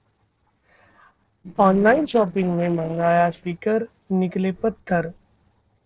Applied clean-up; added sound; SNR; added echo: neural separator model SepFormer DNS4.